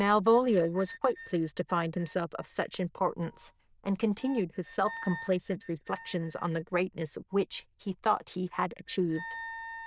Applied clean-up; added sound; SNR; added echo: neural diffusion model UNIVERSE++.